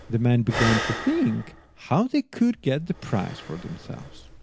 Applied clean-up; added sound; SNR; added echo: none; Breathing; 9 dB; none.